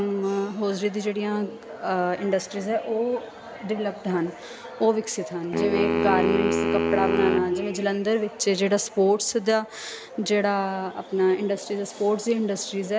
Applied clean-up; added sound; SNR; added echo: none; Wind instrument, woodwind instrument; 1 dB; none.